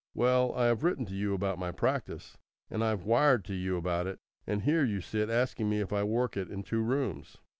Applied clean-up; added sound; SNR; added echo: none; none; none; none.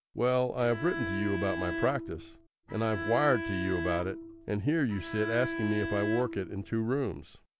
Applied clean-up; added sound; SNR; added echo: none; Bowed string instrument; 6 dB; none.